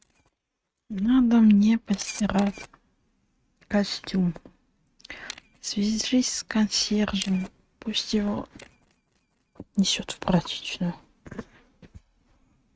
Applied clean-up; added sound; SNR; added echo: neural mask model RNNoise.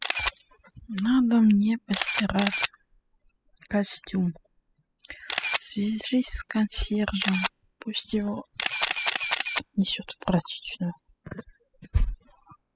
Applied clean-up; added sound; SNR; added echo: classical method spectral subtraction.